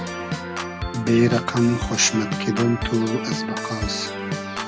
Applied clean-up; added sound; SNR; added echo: none; Organ; 5 dB; none.